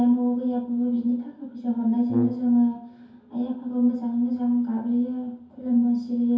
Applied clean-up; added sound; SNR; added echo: none; Brass instrument; 8 dB; reverberation time 0.6 s.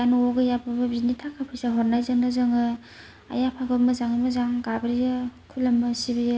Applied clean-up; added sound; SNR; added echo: none; none; none; none.